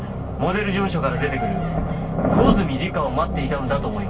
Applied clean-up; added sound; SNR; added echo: none; none; none; reverberation time 0.2 s.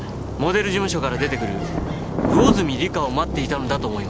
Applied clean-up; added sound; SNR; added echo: none; none; none; none.